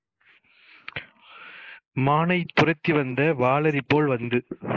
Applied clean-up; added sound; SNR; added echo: neural mask model Resemble Enhance denoiser.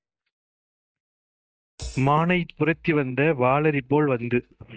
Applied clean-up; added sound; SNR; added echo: neural mask model DeepFilterNet 3.